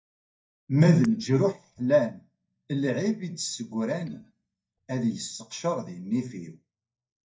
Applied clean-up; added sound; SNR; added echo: neural mask model DeepFilterNet 3.